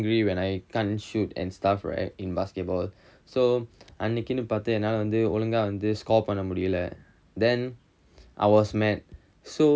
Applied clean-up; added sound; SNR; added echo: none; none; none; none.